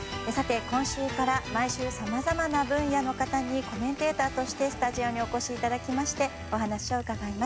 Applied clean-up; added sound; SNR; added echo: none; Typing; 18 dB; none.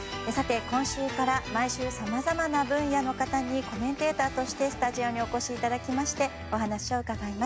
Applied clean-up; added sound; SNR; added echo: none; none; none; none.